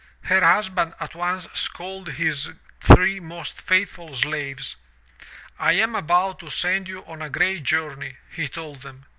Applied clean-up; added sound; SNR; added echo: none; none; none; none.